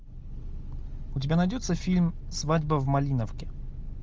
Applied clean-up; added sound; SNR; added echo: none; none; none; none.